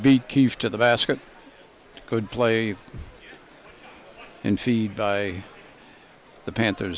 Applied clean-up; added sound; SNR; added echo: none; none; none; none.